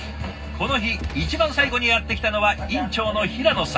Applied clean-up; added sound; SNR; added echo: none; Gunshot, gunfire; 14 dB; reverberation time 0.4 s.